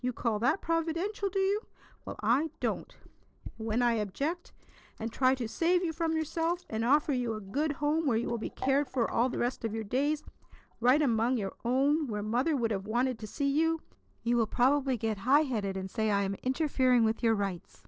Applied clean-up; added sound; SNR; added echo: neural separator model SepFormer DNS4.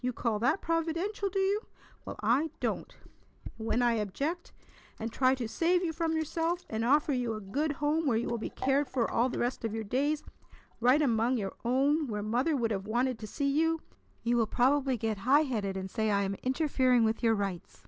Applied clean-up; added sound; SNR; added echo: none; Sink (filling or washing); 18 dB; none.